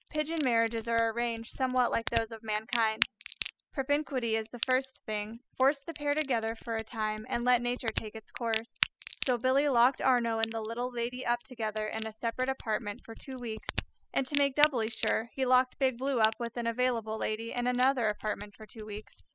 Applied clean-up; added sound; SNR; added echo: classical method spectral subtraction.